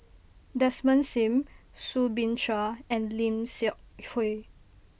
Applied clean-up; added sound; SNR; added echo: none; none; none; none.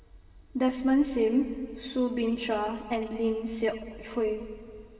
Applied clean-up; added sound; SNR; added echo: none; none; none; reverberation time 2.6 s.